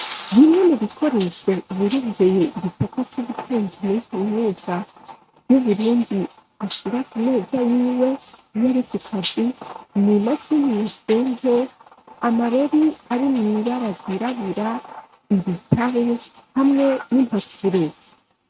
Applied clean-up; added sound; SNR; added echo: neural mask model RNNoise.